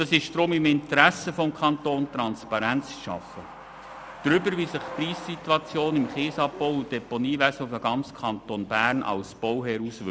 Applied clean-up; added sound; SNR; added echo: none; Truck; 18 dB; none.